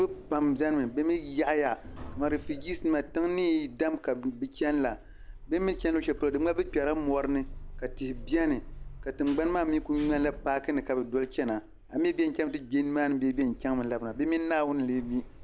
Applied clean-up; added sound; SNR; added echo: none; Sliding door; 15 dB; none.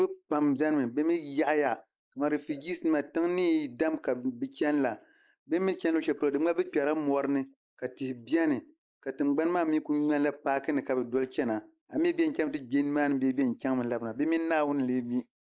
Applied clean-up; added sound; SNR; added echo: neural mask model Resemble Enhance denoiser.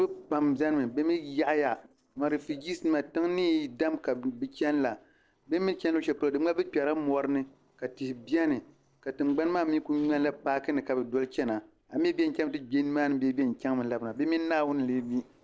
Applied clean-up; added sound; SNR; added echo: neural separator model SepFormer DNS4.